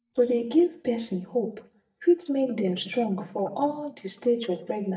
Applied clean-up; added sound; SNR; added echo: neural mask model DeepFilterNet 3.